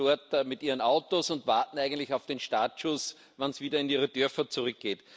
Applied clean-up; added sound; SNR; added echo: none; none; none; none.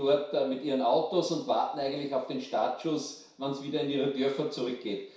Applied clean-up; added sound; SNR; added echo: none; none; none; reverberation time 0.6 s.